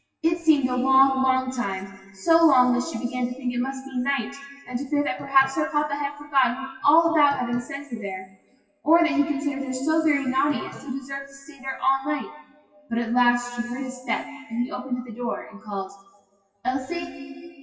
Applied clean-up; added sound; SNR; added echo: classical method WPE with log-MMSE.